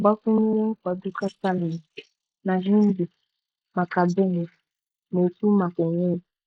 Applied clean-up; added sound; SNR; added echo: neural mask model Resemble Enhance denoiser.